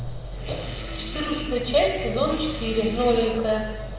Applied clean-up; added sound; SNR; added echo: none; Fart; 14 dB; reverberation time 1.2 s.